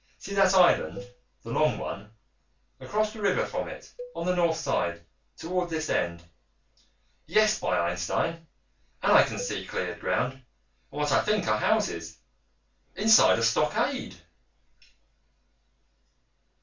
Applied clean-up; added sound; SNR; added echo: none; Cowbell; 19 dB; reverberation time 0.2 s.